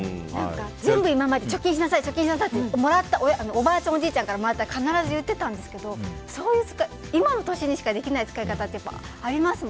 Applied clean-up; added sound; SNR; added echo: none; none; none; none.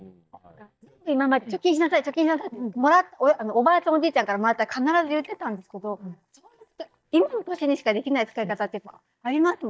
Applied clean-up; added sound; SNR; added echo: neural mask model DeepFilterNet 3.